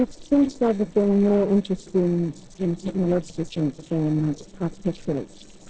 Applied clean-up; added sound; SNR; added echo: neural separator model SepFormer DNS4.